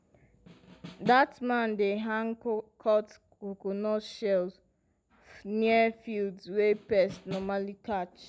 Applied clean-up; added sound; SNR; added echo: none; Snare drum; 15 dB; none.